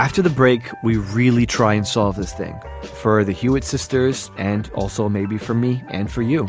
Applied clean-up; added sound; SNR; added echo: none; none; none; none.